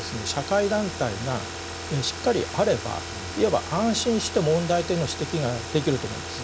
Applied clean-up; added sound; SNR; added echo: none; Car; 9 dB; none.